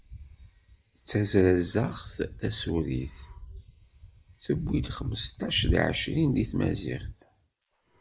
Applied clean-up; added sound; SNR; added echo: neural mask model Resemble Enhance denoiser.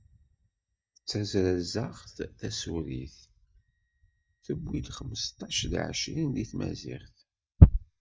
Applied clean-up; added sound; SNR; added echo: neural mask model DeepFilterNet 3.